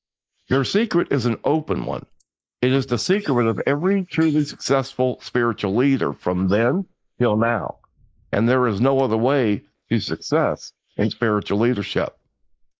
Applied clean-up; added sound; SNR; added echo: neural mask model Resemble Enhance denoiser.